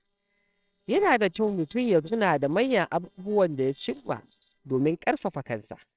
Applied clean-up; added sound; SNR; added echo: neural separator model SepFormer WHAMR!.